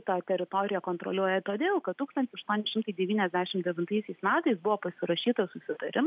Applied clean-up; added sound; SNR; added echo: none; none; none; none.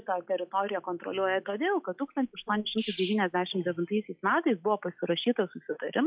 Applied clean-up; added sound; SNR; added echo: classical method log-MMSE.